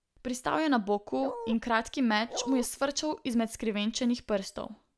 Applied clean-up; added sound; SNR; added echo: none; Bark; 7 dB; none.